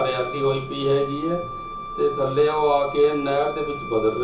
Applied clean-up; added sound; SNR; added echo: none; Wind instrument, woodwind instrument; 10 dB; reverberation time 0.6 s.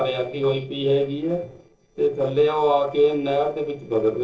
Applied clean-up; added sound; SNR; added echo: neural separator model SepFormer DNS4.